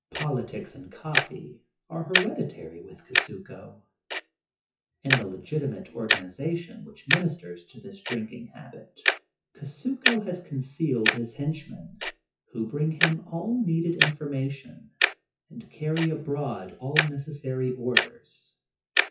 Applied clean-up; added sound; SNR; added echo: classical method WPE with log-MMSE.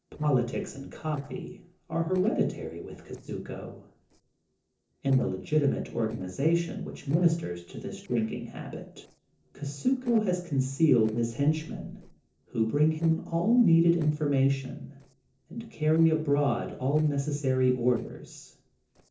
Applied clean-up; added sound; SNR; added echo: neural separator model SepFormer DNS4.